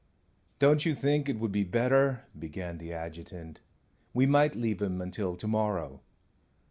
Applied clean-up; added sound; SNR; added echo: none; none; none; none.